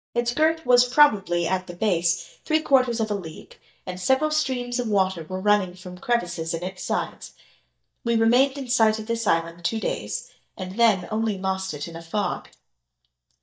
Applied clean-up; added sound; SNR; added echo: neural mask model DeepFilterNet 3.